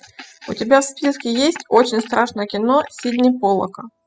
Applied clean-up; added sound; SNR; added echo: classical method spectral subtraction.